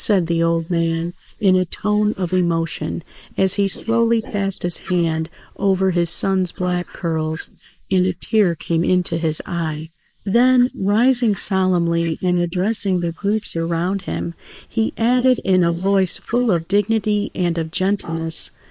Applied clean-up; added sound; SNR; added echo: neural mask model Resemble Enhance denoiser.